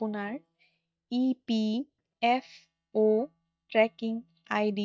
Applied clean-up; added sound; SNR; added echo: neural mask model DeepFilterNet 3.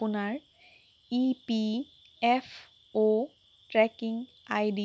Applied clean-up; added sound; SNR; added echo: none; none; none; none.